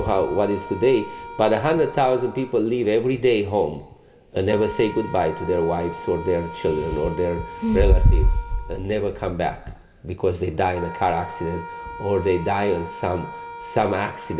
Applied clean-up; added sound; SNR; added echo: none; Wind instrument, woodwind instrument; 15 dB; reverberation time 1.6 s.